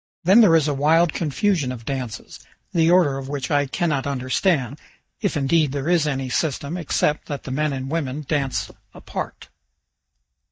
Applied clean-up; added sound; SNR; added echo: neural mask model DeepFilterNet 3.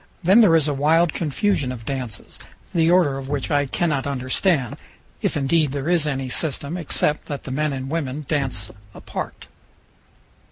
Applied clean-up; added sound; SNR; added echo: none; Bowed string instrument; 14 dB; none.